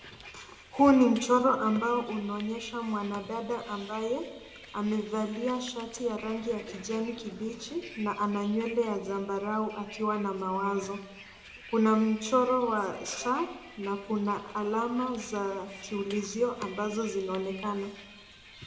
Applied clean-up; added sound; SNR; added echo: none; Bus; 18 dB; reverberation time 0.6 s.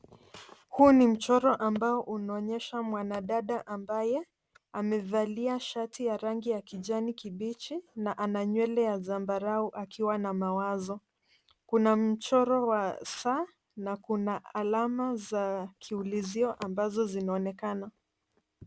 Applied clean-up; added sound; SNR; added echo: none; none; none; none.